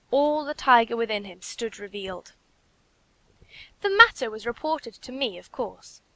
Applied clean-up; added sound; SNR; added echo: none; none; none; none.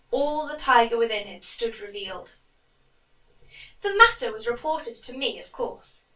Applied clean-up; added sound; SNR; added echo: none; none; none; reverberation time 0.1 s.